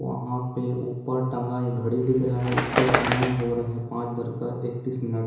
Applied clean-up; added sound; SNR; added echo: none; Bird; 1 dB; reverberation time 1.0 s.